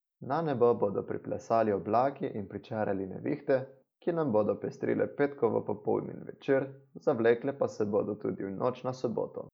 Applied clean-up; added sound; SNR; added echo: none; none; none; none.